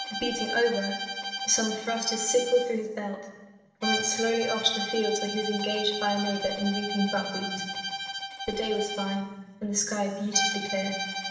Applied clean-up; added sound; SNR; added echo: none; Bowed string instrument; 5 dB; reverberation time 1.2 s.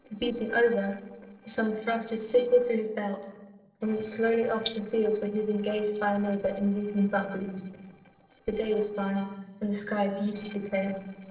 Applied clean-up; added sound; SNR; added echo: neural separator model SepFormer DNS4.